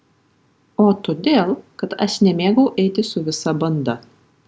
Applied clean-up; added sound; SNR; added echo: none; none; none; none.